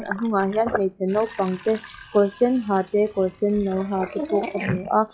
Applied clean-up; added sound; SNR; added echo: classical method log-MMSE.